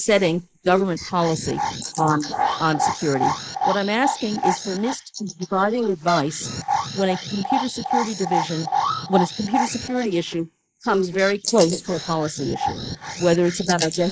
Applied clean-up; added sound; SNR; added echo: neural mask model Resemble Enhance denoiser.